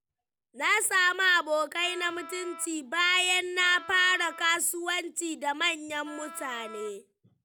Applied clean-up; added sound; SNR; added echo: none; Wind instrument, woodwind instrument; 17 dB; none.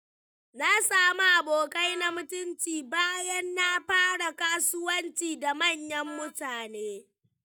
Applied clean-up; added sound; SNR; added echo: neural mask model DeepFilterNet 3.